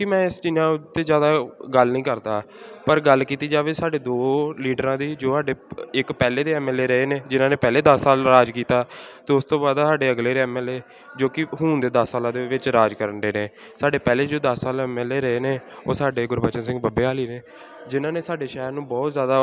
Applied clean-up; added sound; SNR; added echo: none; none; none; none.